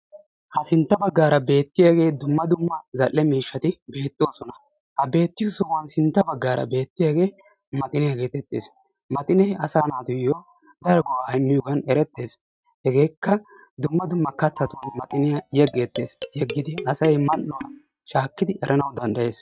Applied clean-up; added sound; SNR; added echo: neural mask model RNNoise.